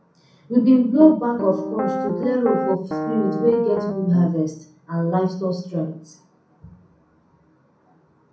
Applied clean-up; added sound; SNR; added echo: none; Piano; 4 dB; reverberation time 0.6 s.